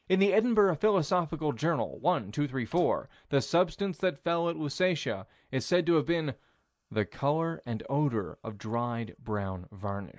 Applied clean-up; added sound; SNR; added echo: neural mask model Resemble Enhance denoiser.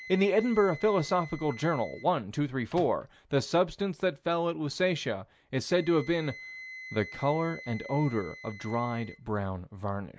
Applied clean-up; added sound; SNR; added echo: none; Wind instrument, woodwind instrument + Microwave oven; 18 dB; none.